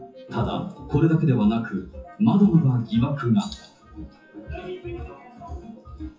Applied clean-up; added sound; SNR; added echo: classical method WPE with log-MMSE.